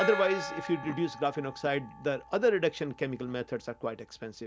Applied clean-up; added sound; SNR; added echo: none; Gong; 10 dB; none.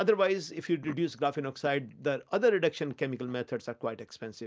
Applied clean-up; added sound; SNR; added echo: none; none; none; none.